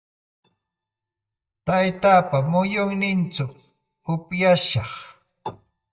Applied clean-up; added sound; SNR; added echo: neural mask model DeepFilterNet 3.